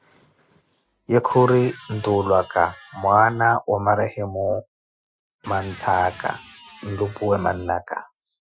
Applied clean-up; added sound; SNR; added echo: classical method Wiener filter.